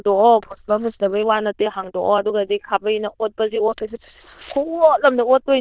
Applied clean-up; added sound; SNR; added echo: neural diffusion model UNIVERSE++.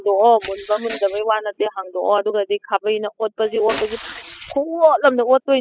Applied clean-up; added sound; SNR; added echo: classical method spectral subtraction.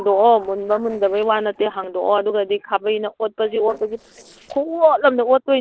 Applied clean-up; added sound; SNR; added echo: neural separator model SepFormer DNS4.